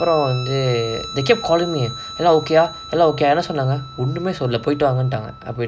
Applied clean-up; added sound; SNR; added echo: none; Guitar; 15 dB; none.